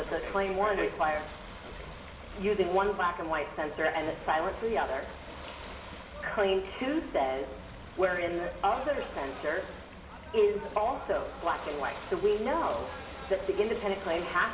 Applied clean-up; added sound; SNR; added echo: none; Ocean / Boat, Water vehicle; 13 dB; reverberation time 0.8 s.